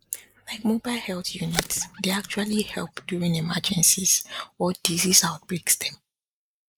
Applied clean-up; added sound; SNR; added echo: neural mask model Resemble Enhance denoiser.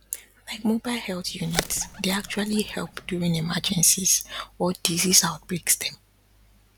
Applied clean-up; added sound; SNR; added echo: none; Bird; 12 dB; none.